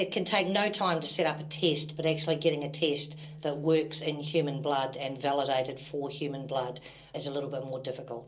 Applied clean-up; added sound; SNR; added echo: none; none; none; reverberation time 0.2 s.